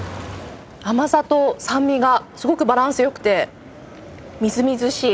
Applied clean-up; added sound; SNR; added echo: none; none; none; none.